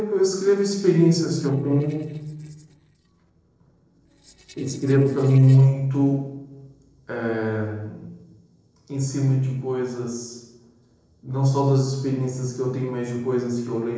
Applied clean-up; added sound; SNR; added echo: neural separator model SepFormer DNS4.